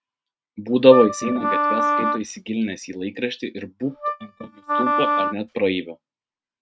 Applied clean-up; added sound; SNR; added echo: neural mask model RNNoise.